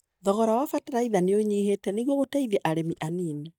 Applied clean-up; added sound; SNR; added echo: neural mask model DeepFilterNet 3.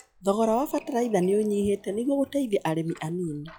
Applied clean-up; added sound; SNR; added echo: classical method log-MMSE.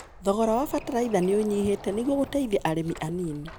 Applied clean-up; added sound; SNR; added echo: none; Door; 17 dB; none.